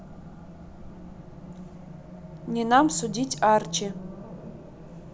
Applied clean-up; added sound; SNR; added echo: none; Race car, auto racing; 12 dB; none.